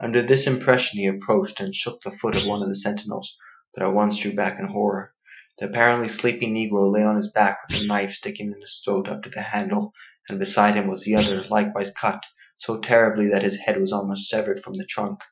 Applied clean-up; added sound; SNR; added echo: classical method Wiener filter.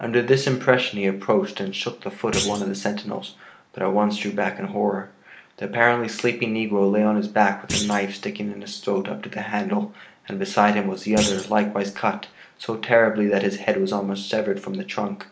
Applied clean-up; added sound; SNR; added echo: none; Thump, thud; 10 dB; none.